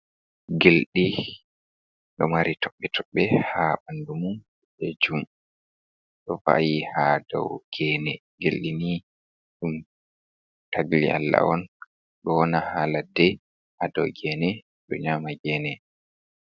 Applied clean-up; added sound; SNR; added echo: none; none; none; none.